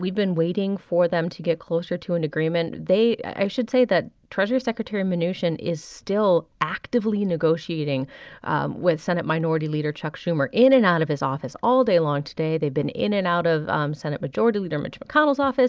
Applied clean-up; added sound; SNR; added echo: none; none; none; none.